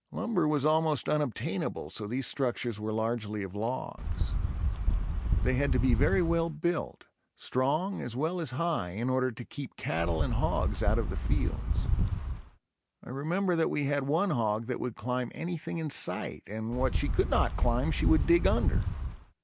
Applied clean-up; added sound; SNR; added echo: none; Wind; -2 dB; none.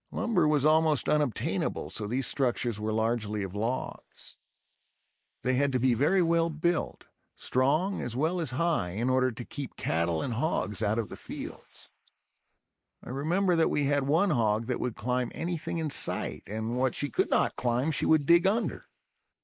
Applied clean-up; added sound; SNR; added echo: neural mask model Resemble Enhance denoiser.